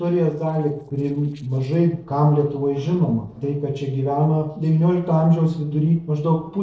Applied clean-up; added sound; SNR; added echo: neural separator model SepFormer DNS4.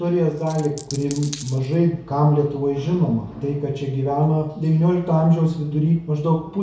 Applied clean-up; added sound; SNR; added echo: none; Coin (dropping); 18 dB; reverberation time 0.6 s.